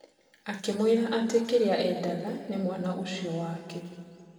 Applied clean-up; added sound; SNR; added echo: none; none; none; reverberation time 2.0 s.